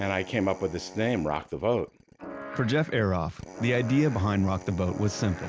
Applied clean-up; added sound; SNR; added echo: none; Drill; 19 dB; none.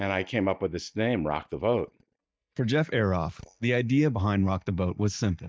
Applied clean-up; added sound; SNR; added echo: neural mask model DeepFilterNet 3.